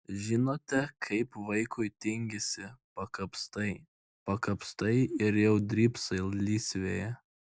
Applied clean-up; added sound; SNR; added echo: none; none; none; none.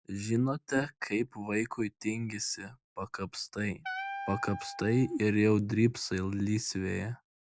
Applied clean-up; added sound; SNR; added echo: none; Wind instrument, woodwind instrument; 10 dB; none.